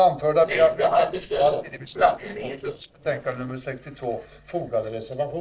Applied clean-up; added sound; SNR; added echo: neural separator model SepFormer DNS4.